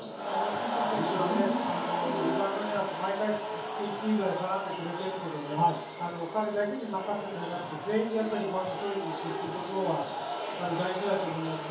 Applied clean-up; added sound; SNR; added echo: none; none; none; reverberation time 0.6 s.